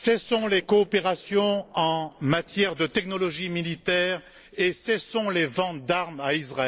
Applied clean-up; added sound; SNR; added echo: neural separator model SepFormer DNS4.